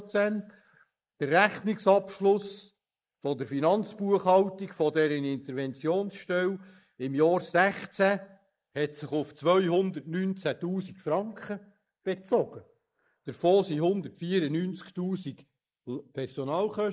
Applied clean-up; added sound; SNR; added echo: neural mask model Resemble Enhance denoiser.